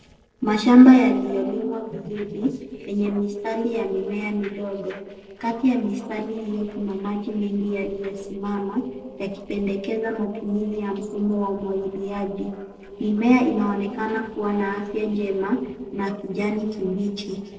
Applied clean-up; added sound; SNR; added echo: neural separator model SepFormer DNS4.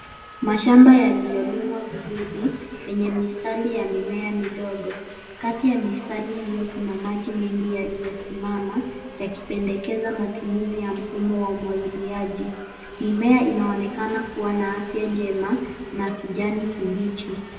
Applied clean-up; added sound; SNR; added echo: none; Subway, metro, underground; 19 dB; reverberation time 1.8 s.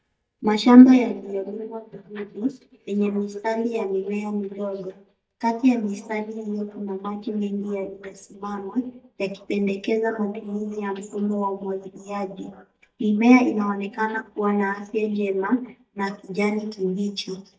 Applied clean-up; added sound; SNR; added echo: neural mask model DeepFilterNet 3.